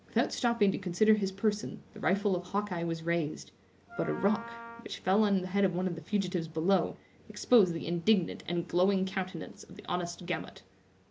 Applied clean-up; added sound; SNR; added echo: none; Wind instrument, woodwind instrument; 15 dB; none.